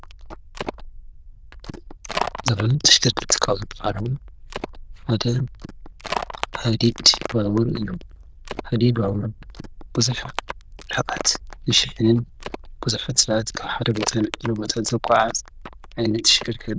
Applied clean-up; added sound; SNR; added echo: neural diffusion model UNIVERSE++.